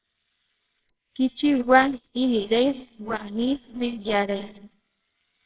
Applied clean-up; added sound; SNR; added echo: neural separator model SepFormer WHAMR!.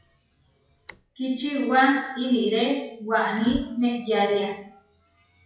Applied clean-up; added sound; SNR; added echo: classical method WPE with log-MMSE.